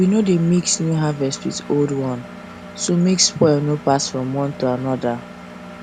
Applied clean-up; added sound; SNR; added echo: none; Engine; 16 dB; none.